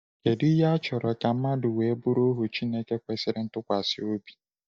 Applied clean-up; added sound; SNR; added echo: neural mask model DeepFilterNet 3.